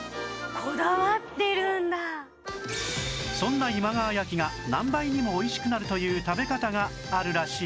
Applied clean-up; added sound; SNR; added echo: none; none; none; none.